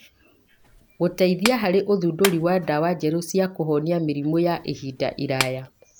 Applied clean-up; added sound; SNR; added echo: none; Clapping; 12 dB; none.